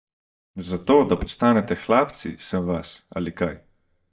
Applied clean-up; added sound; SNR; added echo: neural mask model DeepFilterNet 3.